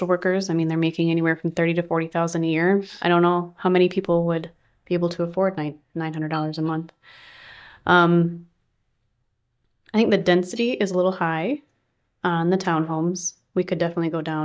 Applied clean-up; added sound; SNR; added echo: neural mask model DeepFilterNet 3.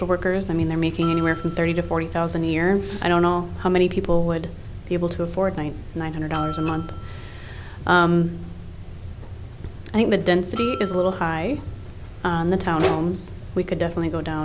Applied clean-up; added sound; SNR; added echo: none; Bell; 15 dB; none.